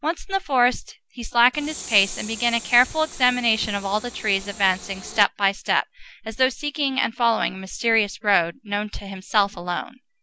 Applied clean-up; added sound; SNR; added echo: none; Train; 15 dB; none.